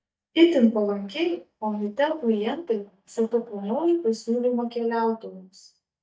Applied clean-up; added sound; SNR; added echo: neural mask model DeepFilterNet 3.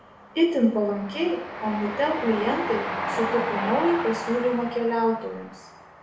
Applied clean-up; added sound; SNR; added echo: none; Train; 7 dB; reverberation time 0.6 s.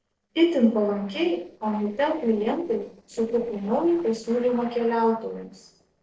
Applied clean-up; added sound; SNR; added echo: neural separator model SepFormer DNS4.